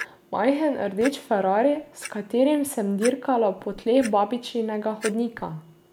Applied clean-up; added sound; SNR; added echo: none; Clock; 18 dB; none.